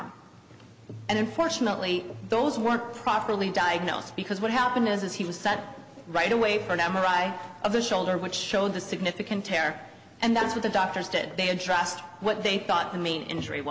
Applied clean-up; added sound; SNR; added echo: none; none; none; none.